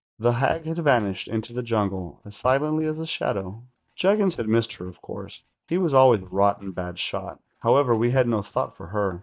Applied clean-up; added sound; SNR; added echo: neural mask model DeepFilterNet 3.